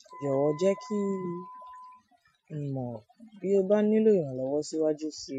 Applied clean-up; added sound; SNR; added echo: classical method Wiener filter.